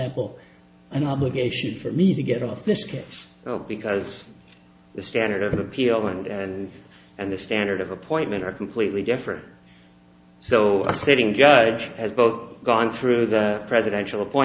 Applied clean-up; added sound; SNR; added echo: none; none; none; none.